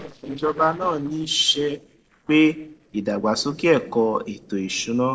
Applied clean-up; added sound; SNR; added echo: neural separator model SepFormer DNS4.